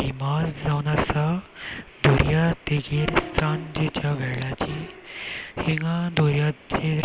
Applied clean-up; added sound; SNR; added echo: none; none; none; none.